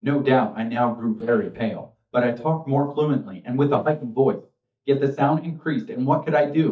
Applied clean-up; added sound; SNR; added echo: neural mask model DeepFilterNet 3.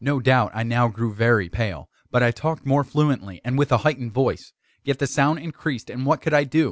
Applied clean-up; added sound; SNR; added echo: none; none; none; none.